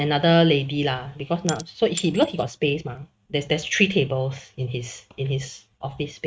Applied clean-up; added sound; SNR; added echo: neural mask model RNNoise.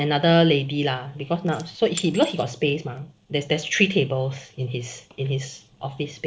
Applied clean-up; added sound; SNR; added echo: neural separator model SepFormer DNS4.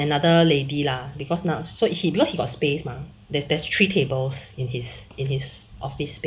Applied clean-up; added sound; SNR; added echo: none; none; none; none.